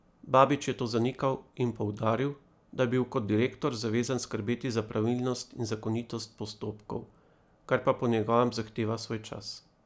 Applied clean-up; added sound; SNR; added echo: none; none; none; none.